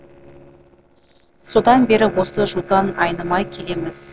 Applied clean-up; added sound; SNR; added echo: neural separator model SepFormer DNS4.